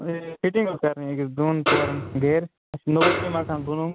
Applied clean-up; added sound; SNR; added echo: none; Snare drum; 1 dB; none.